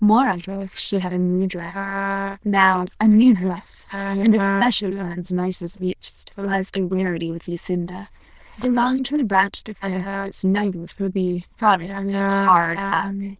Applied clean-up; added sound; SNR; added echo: neural diffusion model UNIVERSE++.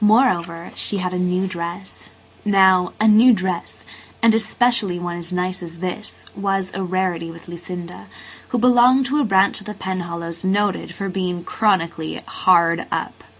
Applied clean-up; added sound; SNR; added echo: none; none; none; none.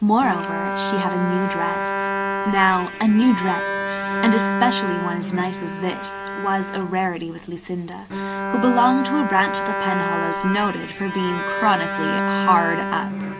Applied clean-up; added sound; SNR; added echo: none; Bowed string instrument; 3 dB; none.